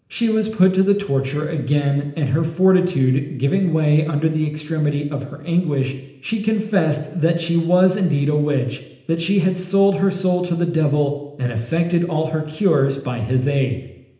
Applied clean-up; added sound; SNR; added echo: none; none; none; reverberation time 0.8 s.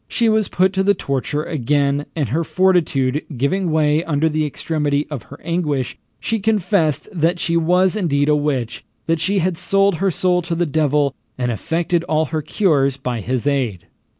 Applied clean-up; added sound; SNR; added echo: none; none; none; none.